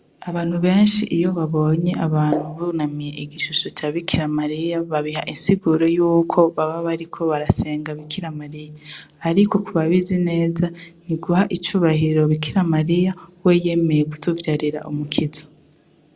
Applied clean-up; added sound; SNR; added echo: none; none; none; none.